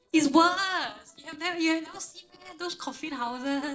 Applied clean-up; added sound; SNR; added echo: neural separator model SepFormer DNS4.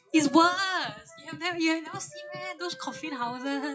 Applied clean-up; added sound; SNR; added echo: classical method WPE with log-MMSE.